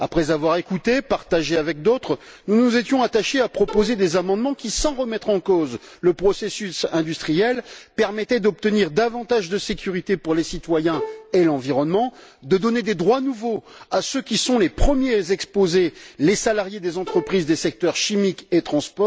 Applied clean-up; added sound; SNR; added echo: none; Bowed string instrument; 13 dB; none.